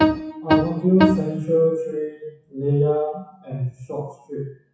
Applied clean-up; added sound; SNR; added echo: classical method WPE with log-MMSE.